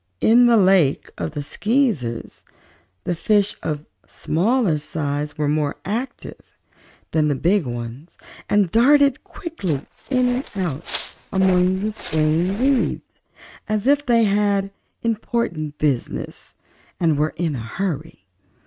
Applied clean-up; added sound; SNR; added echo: neural mask model RNNoise.